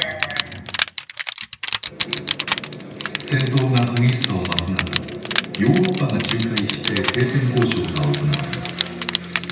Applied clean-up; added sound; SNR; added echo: none; Crushing; 5 dB; reverberation time 0.9 s.